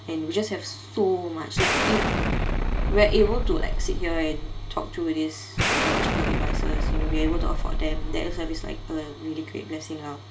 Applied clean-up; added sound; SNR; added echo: none; Explosion; -4 dB; reverberation time 0.2 s.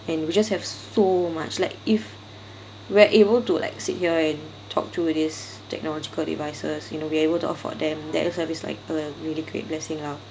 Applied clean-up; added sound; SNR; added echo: none; none; none; none.